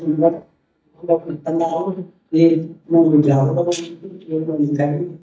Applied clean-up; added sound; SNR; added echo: neural mask model DeepFilterNet 3.